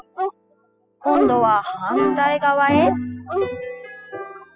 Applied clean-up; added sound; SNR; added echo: classical method spectral subtraction.